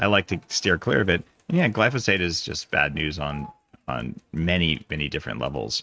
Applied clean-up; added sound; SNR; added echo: neural mask model RNNoise.